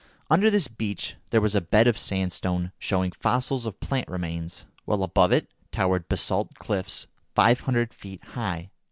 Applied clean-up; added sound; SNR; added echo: none; none; none; none.